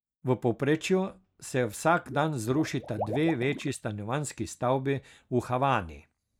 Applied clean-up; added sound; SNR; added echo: neural mask model DeepFilterNet 3.